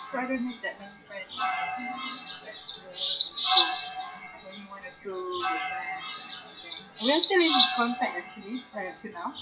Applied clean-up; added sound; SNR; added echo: classical method WPE with log-MMSE.